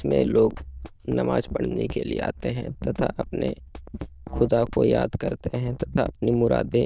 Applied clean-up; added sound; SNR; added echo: neural diffusion model UNIVERSE++.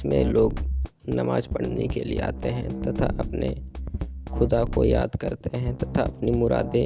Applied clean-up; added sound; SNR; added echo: none; Drum kit; 5 dB; none.